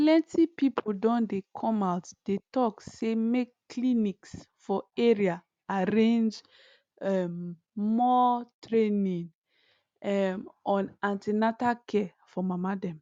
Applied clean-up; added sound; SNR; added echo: none; none; none; none.